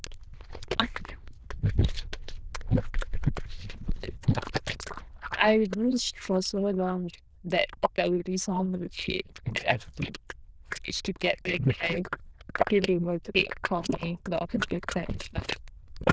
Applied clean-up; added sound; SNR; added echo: neural diffusion model UNIVERSE++.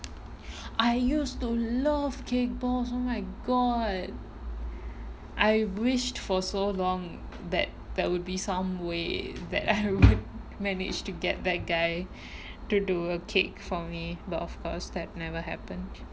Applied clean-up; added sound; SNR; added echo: none; none; none; none.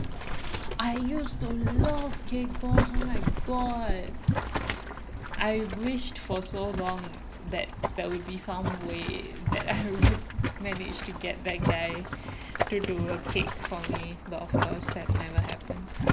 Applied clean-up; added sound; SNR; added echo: none; Boiling; -2 dB; none.